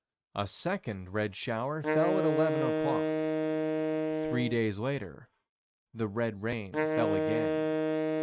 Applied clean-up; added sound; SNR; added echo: neural mask model RNNoise.